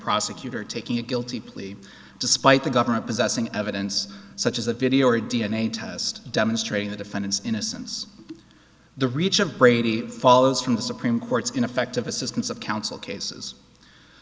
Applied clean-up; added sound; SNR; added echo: none; none; none; none.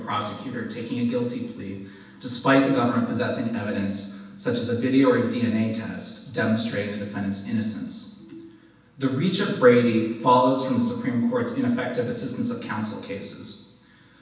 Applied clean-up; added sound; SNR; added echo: none; none; none; reverberation time 0.9 s.